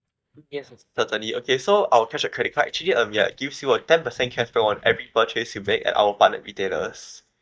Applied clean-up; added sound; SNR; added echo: neural mask model DeepFilterNet 3.